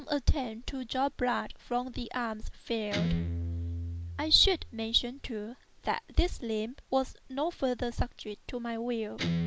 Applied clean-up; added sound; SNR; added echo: none; Guitar; 8 dB; none.